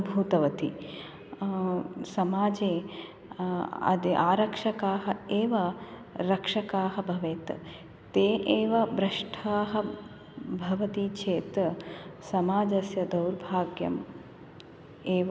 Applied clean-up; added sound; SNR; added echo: none; none; none; none.